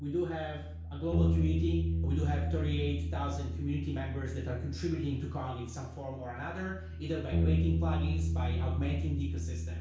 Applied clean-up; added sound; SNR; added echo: none; Bass guitar; -4 dB; reverberation time 0.6 s.